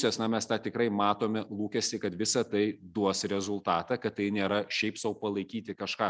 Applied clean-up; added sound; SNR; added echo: none; none; none; none.